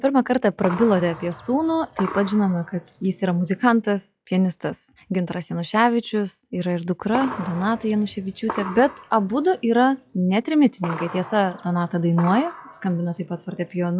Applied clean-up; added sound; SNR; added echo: classical method log-MMSE.